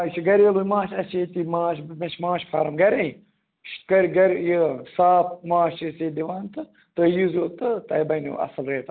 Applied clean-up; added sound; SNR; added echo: none; none; none; none.